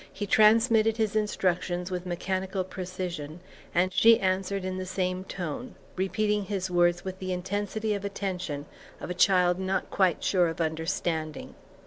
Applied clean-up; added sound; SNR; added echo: none; none; none; none.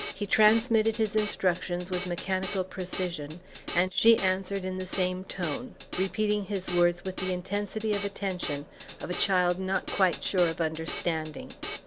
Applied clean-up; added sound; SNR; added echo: none; Drum kit; 6 dB; none.